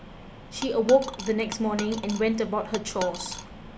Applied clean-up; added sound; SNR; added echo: none; Coin (dropping); 12 dB; none.